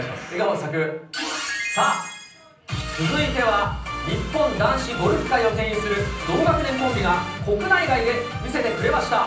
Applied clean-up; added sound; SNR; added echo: none; none; none; reverberation time 0.6 s.